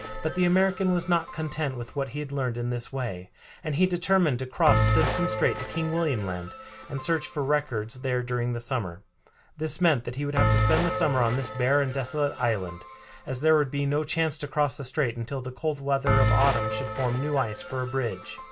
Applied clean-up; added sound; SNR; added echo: none; Bell; 5 dB; none.